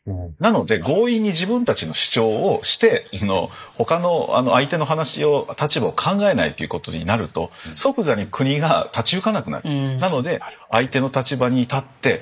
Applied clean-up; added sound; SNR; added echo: neural mask model Resemble Enhance denoiser.